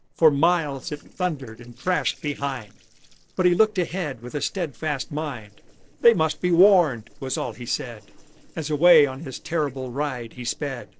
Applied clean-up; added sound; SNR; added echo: neural separator model SepFormer DNS4.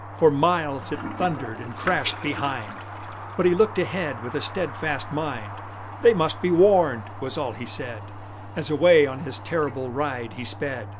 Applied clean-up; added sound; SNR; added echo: none; Wind + Toilet flush; 12 dB; none.